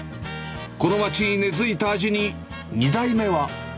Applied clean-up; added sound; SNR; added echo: none; none; none; none.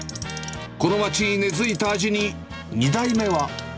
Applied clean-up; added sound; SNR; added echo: none; Clock; 17 dB; none.